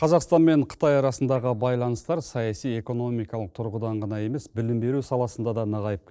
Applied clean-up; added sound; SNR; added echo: neural separator model SepFormer DNS4.